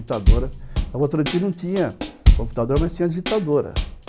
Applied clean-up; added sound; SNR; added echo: none; Drum kit; -2 dB; none.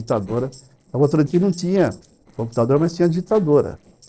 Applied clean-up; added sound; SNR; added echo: neural separator model SepFormer DNS4.